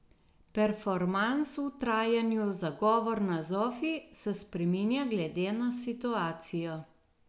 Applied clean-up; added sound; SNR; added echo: none; none; none; none.